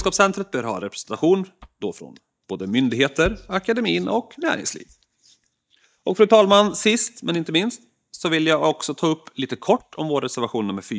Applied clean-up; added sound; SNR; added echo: neural mask model DeepFilterNet 3.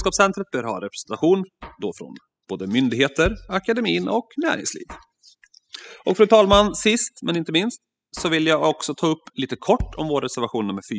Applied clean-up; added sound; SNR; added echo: classical method spectral subtraction.